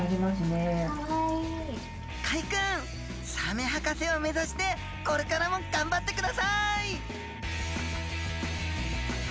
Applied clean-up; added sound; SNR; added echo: none; Wind instrument, woodwind instrument; 18 dB; none.